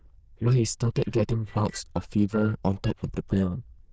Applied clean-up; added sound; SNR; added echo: neural diffusion model UNIVERSE++.